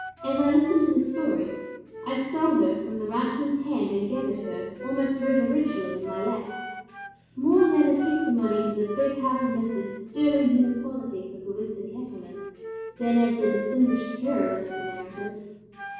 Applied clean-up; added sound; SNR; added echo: none; Wind instrument, woodwind instrument; 12 dB; reverberation time 1.2 s.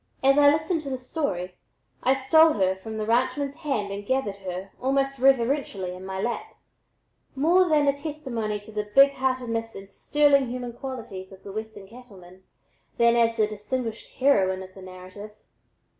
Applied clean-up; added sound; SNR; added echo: none; none; none; none.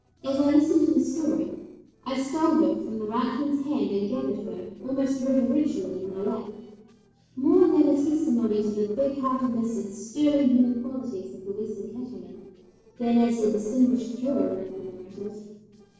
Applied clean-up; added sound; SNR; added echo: neural separator model SepFormer DNS4.